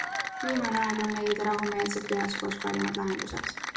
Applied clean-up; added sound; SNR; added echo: none; Applause / Cheering; 4 dB; reverberation time 0.5 s.